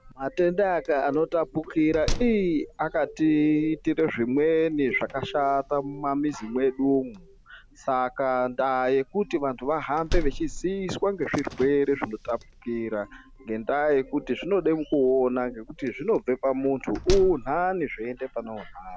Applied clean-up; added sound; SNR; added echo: none; Slam; 11 dB; none.